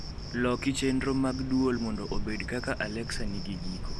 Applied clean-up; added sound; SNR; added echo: none; Cricket; 5 dB; none.